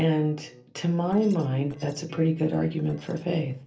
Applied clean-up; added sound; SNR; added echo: neural separator model SepFormer DNS4.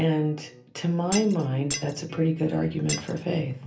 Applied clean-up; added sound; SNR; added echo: none; Shatter; 9 dB; reverberation time 0.3 s.